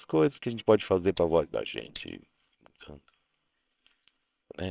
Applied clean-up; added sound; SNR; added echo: neural separator model SepFormer WHAMR!.